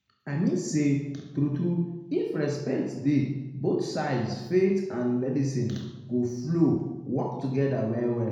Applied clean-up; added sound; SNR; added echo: none; none; none; reverberation time 1.0 s.